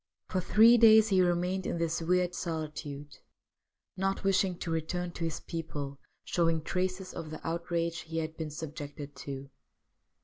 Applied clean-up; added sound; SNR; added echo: none; none; none; none.